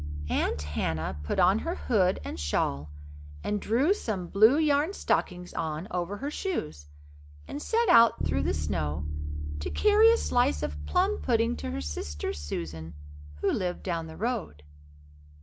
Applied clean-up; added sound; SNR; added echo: none; Bass guitar; 7 dB; none.